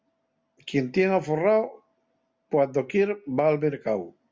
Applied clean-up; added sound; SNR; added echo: none; none; none; none.